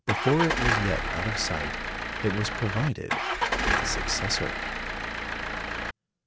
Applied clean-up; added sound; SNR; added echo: none; Engine starting / Car; -2 dB; none.